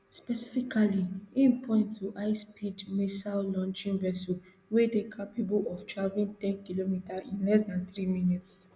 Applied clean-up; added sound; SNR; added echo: none; none; none; none.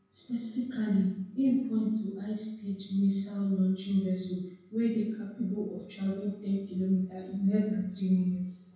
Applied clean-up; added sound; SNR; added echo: none; none; none; reverberation time 0.6 s.